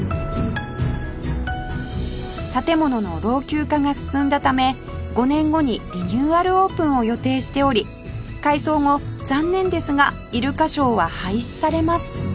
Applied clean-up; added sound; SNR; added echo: none; none; none; none.